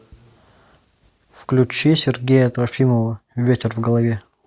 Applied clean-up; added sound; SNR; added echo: none; none; none; none.